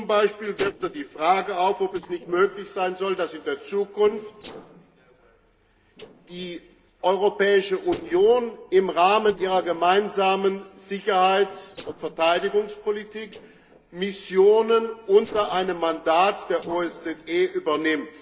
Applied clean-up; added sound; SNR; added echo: neural separator model SepFormer DNS4.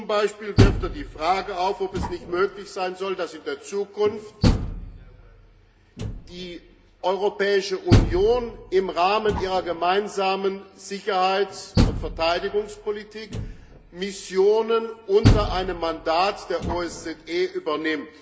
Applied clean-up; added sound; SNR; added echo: none; Door; 2 dB; reverberation time 0.3 s.